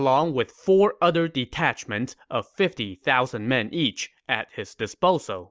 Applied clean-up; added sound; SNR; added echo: none; none; none; none.